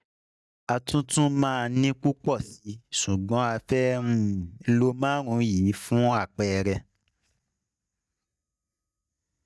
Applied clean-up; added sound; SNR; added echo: neural mask model DeepFilterNet 3.